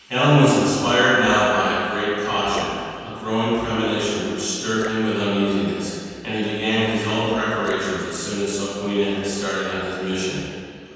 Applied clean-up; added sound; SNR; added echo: none; Drip / Splash, splatter; 20 dB; reverberation time 2.1 s.